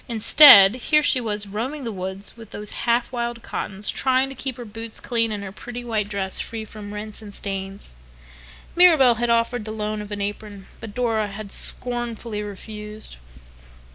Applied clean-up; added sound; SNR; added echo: none; none; none; none.